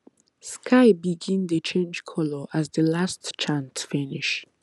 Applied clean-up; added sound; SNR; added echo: none; none; none; none.